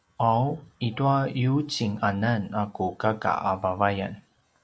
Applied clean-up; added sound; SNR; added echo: none; none; none; none.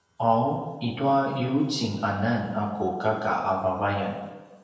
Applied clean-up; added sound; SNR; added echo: none; none; none; reverberation time 1.0 s.